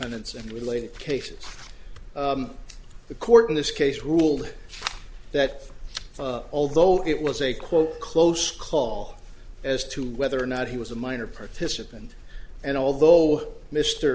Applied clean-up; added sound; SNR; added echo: none; none; none; none.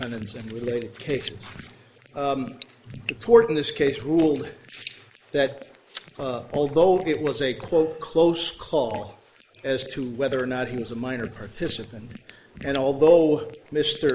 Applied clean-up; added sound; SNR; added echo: neural mask model Resemble Enhance denoiser.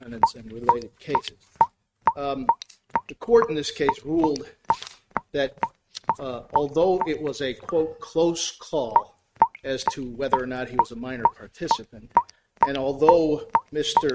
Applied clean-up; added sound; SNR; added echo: neural mask model RNNoise.